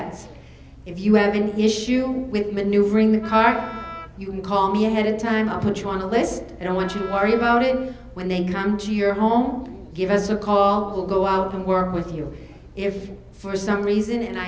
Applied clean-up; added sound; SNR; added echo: none; Wind instrument, woodwind instrument; 15 dB; none.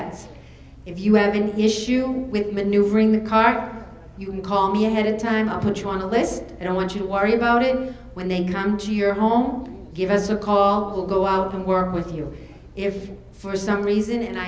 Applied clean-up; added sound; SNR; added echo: none; none; none; none.